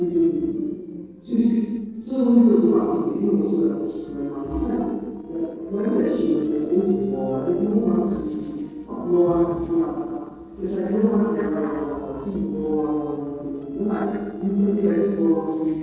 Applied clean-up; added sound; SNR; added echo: neural separator model SepFormer DNS4.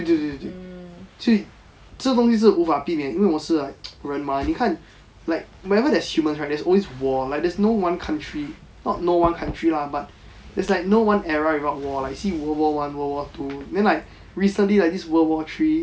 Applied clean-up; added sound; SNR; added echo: none; none; none; none.